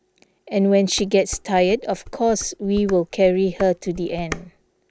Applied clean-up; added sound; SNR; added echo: none; Dishes, pots, and pans; 17 dB; none.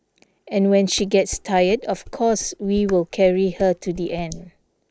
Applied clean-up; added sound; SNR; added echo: neural mask model Resemble Enhance denoiser.